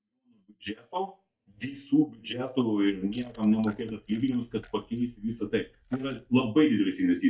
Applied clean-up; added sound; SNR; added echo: neural mask model DeepFilterNet 3.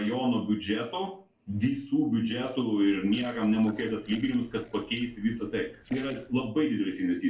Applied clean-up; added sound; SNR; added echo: neural separator model SepFormer DNS4.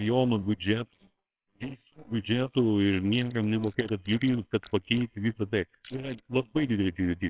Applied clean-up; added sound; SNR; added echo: neural separator model SepFormer WHAMR!.